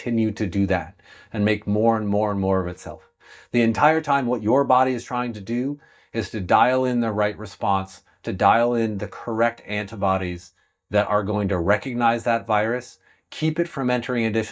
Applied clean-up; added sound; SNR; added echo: neural mask model DeepFilterNet 3.